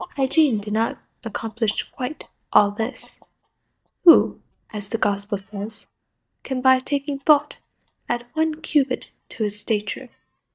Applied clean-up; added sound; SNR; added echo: neural mask model DeepFilterNet 3.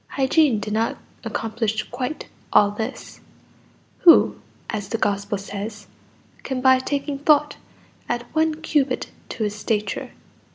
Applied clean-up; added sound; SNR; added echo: none; none; none; none.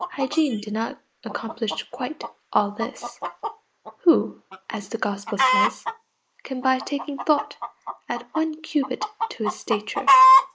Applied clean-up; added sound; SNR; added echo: neural mask model Resemble Enhance denoiser.